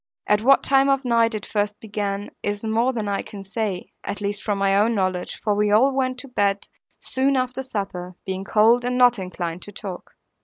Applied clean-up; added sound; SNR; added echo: none; none; none; none.